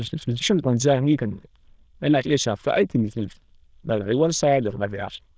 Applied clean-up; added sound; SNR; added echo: neural diffusion model UNIVERSE++.